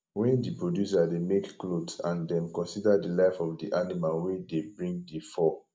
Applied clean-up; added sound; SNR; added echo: none; none; none; none.